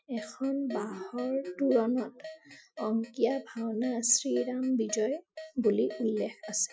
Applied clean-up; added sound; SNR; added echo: classical method Wiener filter.